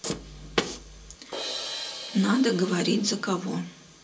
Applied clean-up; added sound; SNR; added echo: none; Crash cymbal; 10 dB; reverberation time 0.2 s.